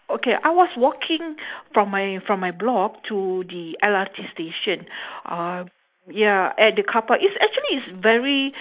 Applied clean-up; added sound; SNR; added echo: neural mask model Resemble Enhance denoiser.